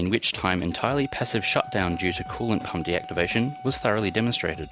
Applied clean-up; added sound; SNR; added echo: none; Wind instrument, woodwind instrument + Drum / Drum kit; 13 dB; none.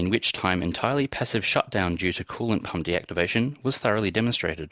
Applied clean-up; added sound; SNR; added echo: none; none; none; none.